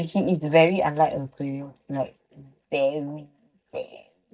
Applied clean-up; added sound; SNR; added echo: neural mask model DeepFilterNet 3.